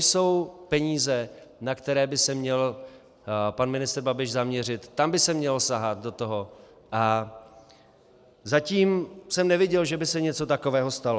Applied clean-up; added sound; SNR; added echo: none; none; none; none.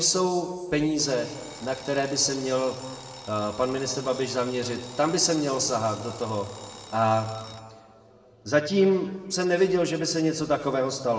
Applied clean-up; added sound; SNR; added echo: none; Alarm; 19 dB; reverberation time 1.4 s.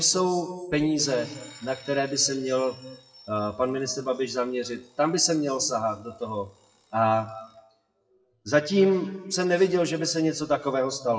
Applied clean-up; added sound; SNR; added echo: classical method WPE with log-MMSE.